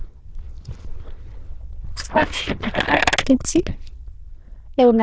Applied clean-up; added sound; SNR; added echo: neural diffusion model UNIVERSE++.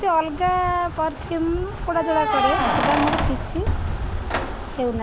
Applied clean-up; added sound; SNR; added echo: none; Keys jangling; 2 dB; none.